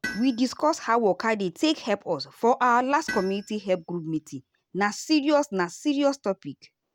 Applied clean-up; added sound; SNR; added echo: none; Tools; 18 dB; none.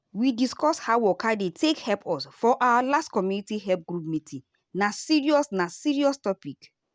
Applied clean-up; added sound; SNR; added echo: none; none; none; none.